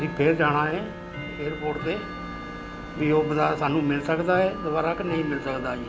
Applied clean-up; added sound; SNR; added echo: none; Tick-tock / Bell; 10 dB; none.